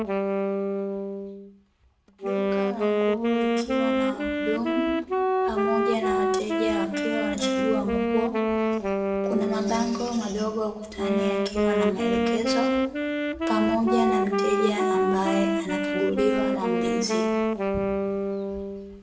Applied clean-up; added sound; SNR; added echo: none; Wind instrument, woodwind instrument; -4 dB; reverberation time 0.8 s.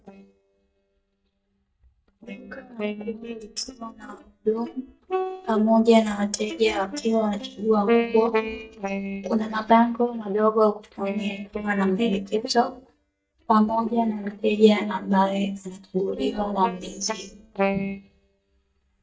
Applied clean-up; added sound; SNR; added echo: neural mask model DeepFilterNet 3.